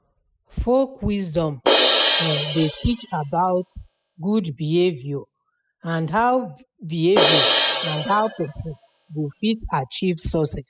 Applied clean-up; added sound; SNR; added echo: classical method spectral subtraction.